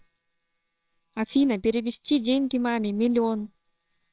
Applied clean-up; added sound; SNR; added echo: neural separator model SepFormer WHAMR!.